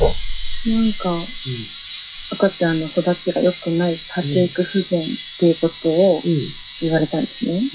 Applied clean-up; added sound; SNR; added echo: classical method log-MMSE.